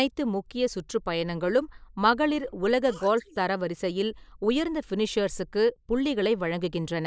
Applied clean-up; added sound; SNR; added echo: neural mask model Resemble Enhance denoiser.